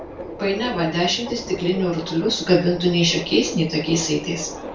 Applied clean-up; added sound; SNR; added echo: none; Subway, metro, underground; 12 dB; reverberation time 0.3 s.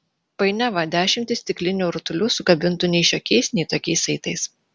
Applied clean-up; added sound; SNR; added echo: none; none; none; none.